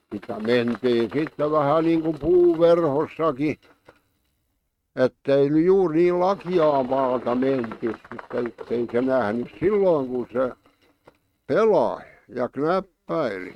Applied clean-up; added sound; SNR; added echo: neural mask model RNNoise.